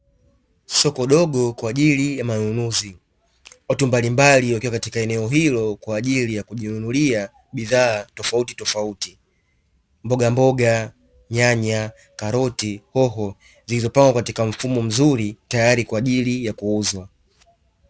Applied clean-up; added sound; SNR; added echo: none; none; none; none.